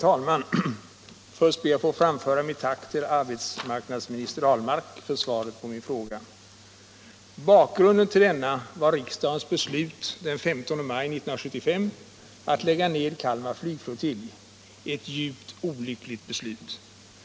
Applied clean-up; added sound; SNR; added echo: none; none; none; none.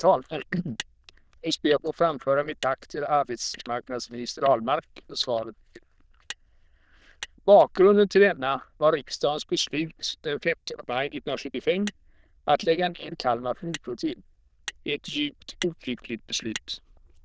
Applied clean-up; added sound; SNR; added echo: neural diffusion model UNIVERSE++.